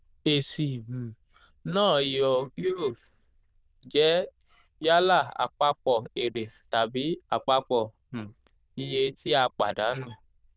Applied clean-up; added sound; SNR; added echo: neural diffusion model UNIVERSE++.